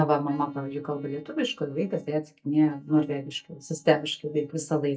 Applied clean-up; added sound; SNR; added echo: neural mask model DeepFilterNet 3.